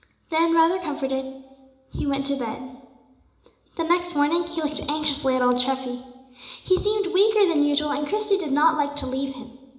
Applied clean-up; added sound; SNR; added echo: none; none; none; reverberation time 0.8 s.